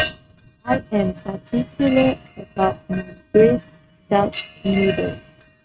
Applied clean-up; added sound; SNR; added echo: neural mask model RNNoise.